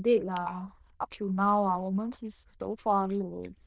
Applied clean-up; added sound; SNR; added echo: neural diffusion model UNIVERSE++.